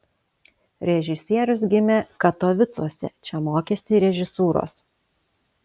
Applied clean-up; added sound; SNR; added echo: none; none; none; none.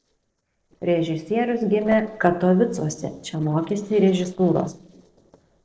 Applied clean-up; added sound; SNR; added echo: neural separator model SepFormer DNS4.